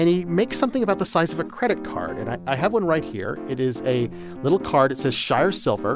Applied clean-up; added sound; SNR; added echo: none; Piano; 12 dB; none.